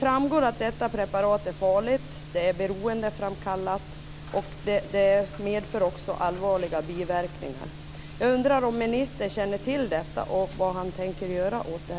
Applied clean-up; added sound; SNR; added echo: none; none; none; none.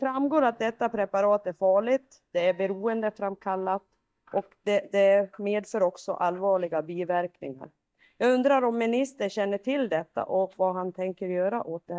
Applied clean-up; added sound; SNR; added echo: neural mask model DeepFilterNet 3.